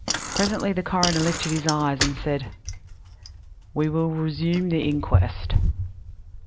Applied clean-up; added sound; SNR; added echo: none; Bicycle; 2 dB; none.